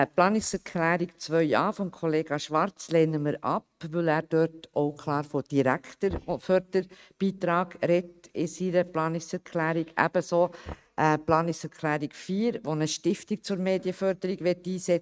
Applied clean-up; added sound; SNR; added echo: neural mask model RNNoise.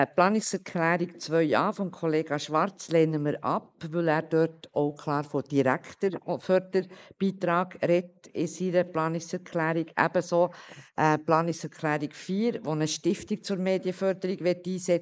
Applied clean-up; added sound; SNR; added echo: neural mask model Resemble Enhance denoiser.